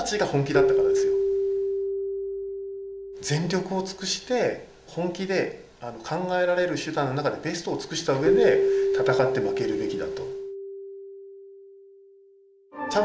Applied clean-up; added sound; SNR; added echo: none; Keyboard (musical); 0 dB; none.